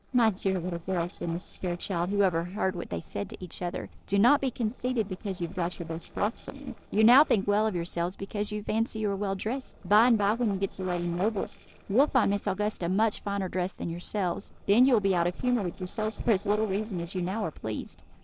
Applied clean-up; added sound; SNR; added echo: neural separator model SepFormer DNS4.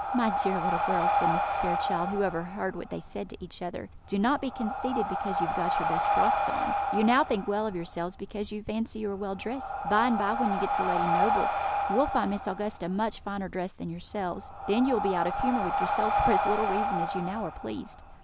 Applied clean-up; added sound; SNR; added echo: none; Breathing; 0 dB; none.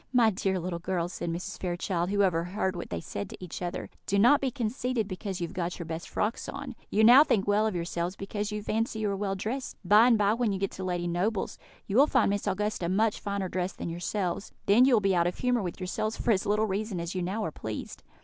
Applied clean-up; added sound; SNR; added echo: none; none; none; none.